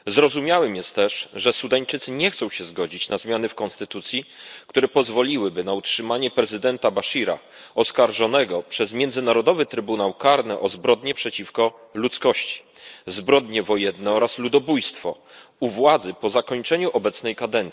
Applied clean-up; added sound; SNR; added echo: neural mask model Resemble Enhance denoiser.